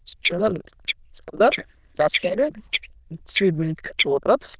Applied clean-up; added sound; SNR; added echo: neural diffusion model UNIVERSE++.